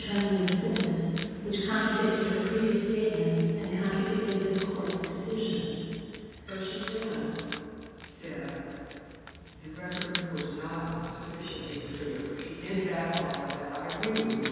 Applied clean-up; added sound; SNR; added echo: none; Wild animals; 14 dB; reverberation time 2.1 s.